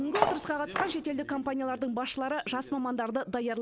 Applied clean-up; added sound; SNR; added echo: none; Cutlery, silverware; 1 dB; none.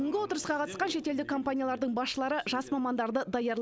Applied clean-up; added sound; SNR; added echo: none; none; none; none.